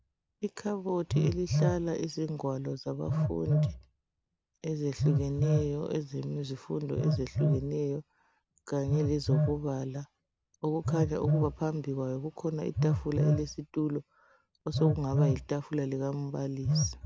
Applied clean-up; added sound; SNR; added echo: none; Telephone; 0 dB; none.